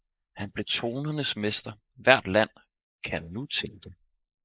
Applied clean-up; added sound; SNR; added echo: neural mask model Resemble Enhance denoiser.